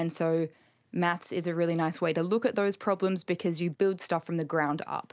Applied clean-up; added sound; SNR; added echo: none; none; none; none.